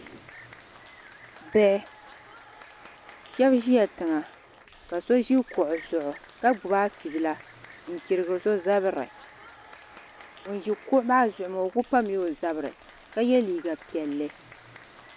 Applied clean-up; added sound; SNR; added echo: none; Applause / Crowd + Cricket; 19 dB; none.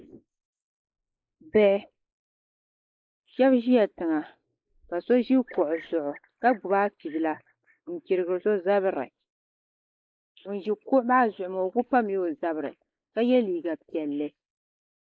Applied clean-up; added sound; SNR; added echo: neural mask model Resemble Enhance denoiser.